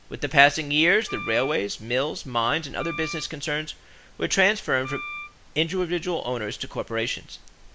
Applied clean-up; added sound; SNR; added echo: none; Wind instrument, woodwind instrument; 11 dB; none.